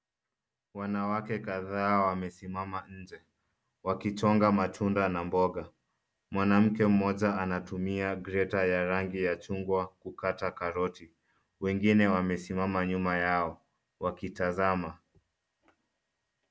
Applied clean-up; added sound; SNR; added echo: none; none; none; none.